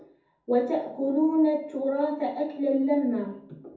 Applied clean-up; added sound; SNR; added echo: none; none; none; reverberation time 0.6 s.